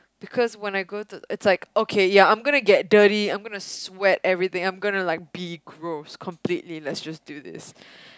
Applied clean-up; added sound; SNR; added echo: none; none; none; none.